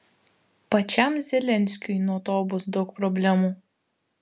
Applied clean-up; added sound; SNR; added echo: none; none; none; none.